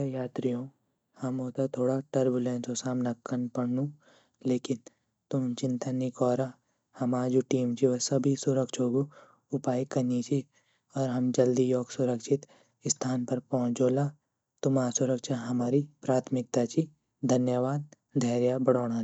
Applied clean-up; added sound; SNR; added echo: none; none; none; none.